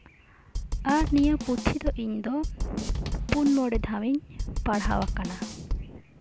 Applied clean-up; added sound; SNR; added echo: none; Drum / Drum kit; 3 dB; none.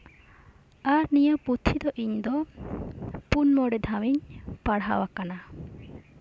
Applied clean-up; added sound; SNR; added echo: none; none; none; none.